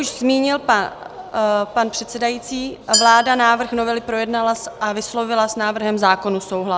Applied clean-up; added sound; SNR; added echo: none; Glass; 9 dB; none.